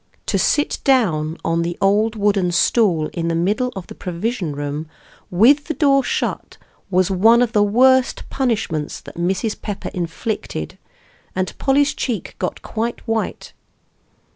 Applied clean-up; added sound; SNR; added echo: none; none; none; none.